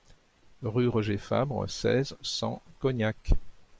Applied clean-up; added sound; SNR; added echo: none; none; none; none.